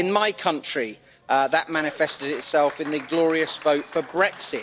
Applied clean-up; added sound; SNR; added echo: none; Applause; 18 dB; none.